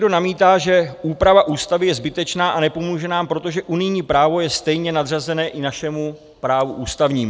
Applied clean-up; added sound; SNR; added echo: none; none; none; none.